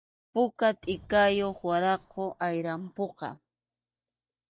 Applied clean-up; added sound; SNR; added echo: neural mask model DeepFilterNet 3.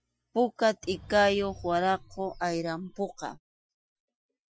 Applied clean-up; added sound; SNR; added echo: classical method Wiener filter.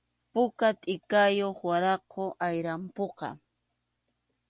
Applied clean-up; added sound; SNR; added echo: none; none; none; none.